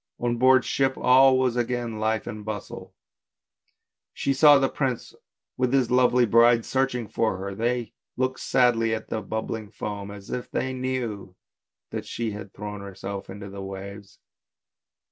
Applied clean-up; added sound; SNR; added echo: none; none; none; none.